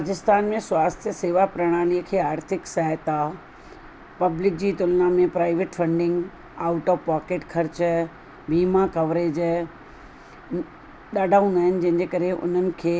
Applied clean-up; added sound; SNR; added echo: none; none; none; none.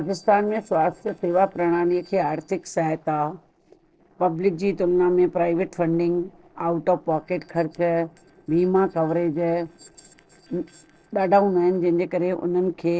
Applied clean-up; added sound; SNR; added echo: neural separator model SepFormer DNS4.